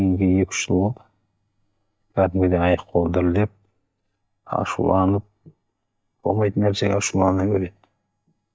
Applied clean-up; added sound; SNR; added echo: neural mask model DeepFilterNet 3.